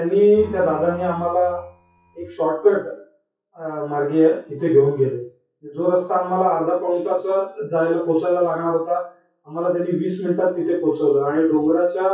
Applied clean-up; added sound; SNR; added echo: classical method WPE with log-MMSE.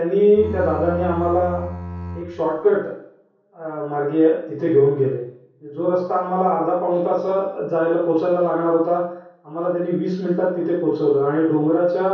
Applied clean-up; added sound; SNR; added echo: none; Bowed string instrument; 11 dB; reverberation time 0.6 s.